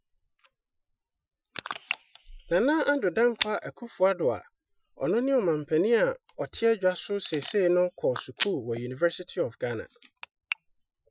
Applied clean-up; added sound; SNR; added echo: classical method Wiener filter.